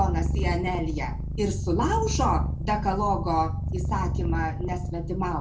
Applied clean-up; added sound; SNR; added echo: none; Purr; 0 dB; reverberation time 0.3 s.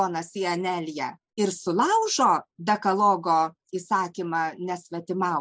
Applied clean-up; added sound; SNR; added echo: none; none; none; none.